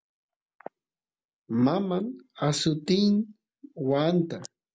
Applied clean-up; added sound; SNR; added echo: none; none; none; none.